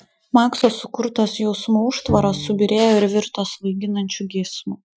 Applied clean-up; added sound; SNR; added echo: classical method Wiener filter.